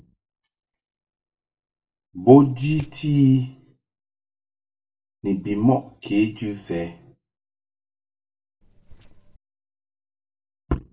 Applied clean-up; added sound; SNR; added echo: neural separator model SepFormer DNS4.